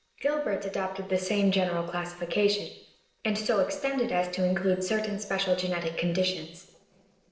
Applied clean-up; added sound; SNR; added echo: neural separator model SepFormer DNS4.